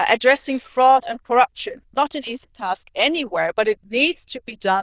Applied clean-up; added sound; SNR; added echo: neural diffusion model UNIVERSE++.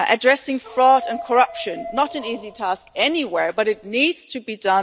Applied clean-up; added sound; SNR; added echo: none; Dog; 15 dB; none.